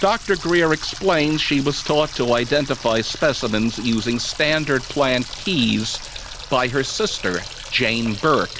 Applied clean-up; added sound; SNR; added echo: none; Water tap, faucet; 13 dB; none.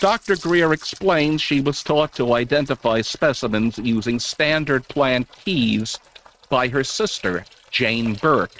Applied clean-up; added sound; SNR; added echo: neural mask model RNNoise.